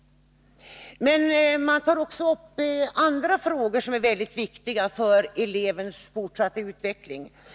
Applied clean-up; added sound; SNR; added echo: none; none; none; none.